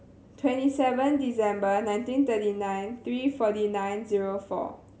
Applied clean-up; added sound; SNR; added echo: none; none; none; none.